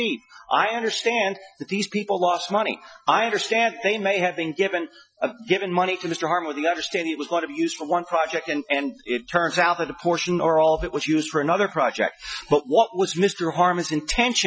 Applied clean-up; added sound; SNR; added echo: classical method Wiener filter.